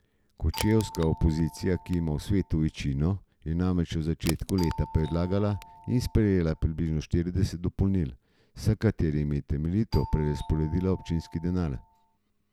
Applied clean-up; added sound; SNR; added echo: none; Doorbell + Crack; 16 dB; none.